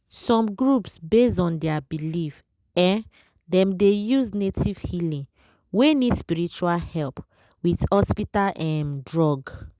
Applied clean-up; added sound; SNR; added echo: none; none; none; none.